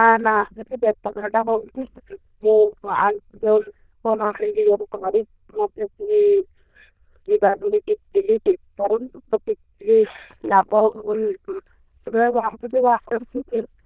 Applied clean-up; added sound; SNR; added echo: neural diffusion model UNIVERSE++.